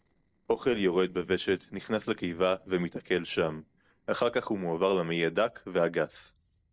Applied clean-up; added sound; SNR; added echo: neural separator model SepFormer DNS4.